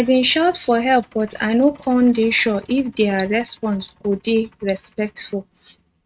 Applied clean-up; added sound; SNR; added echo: neural mask model RNNoise.